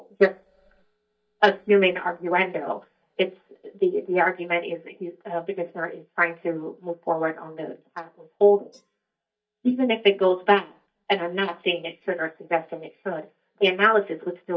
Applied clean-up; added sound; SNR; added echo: neural mask model DeepFilterNet 3.